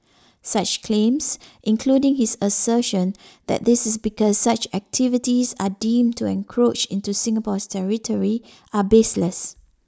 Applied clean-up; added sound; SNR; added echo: none; none; none; none.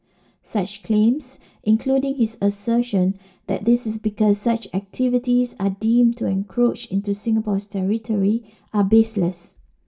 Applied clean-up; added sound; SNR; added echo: none; none; none; reverberation time 0.2 s.